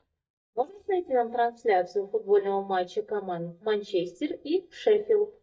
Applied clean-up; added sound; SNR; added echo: neural mask model DeepFilterNet 3.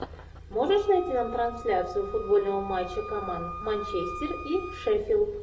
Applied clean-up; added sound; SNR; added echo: none; Wind instrument, woodwind instrument; 13 dB; reverberation time 0.6 s.